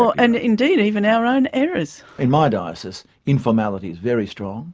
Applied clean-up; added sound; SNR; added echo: none; none; none; none.